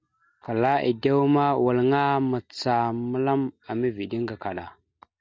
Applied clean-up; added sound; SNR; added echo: none; none; none; none.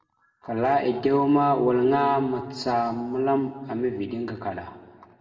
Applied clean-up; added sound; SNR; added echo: none; none; none; reverberation time 1.7 s.